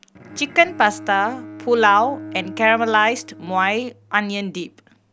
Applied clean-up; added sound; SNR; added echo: none; Bowed string instrument; 17 dB; none.